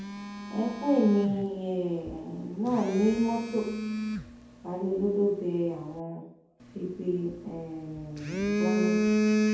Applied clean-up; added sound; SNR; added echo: none; Telephone; 3 dB; reverberation time 0.7 s.